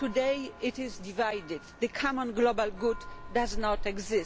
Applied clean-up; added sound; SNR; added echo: none; Church bell; 9 dB; none.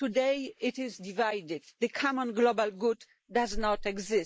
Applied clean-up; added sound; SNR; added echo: neural mask model Resemble Enhance denoiser.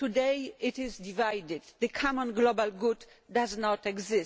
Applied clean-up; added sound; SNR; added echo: none; none; none; none.